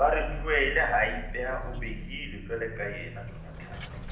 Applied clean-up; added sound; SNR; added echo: none; Vehicle; 6 dB; reverberation time 0.8 s.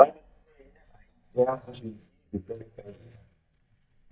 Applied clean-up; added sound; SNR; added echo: neural mask model DeepFilterNet 3.